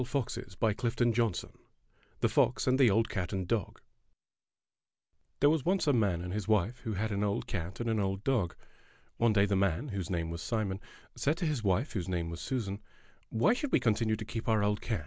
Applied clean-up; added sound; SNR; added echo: none; none; none; none.